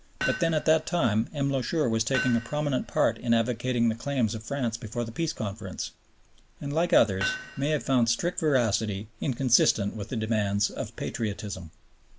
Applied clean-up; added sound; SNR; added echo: none; Hammer; 11 dB; none.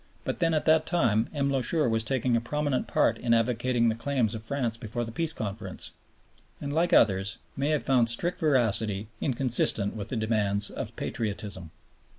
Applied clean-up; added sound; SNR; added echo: none; none; none; none.